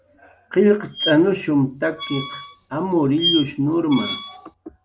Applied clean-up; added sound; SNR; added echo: none; Squeak; 8 dB; none.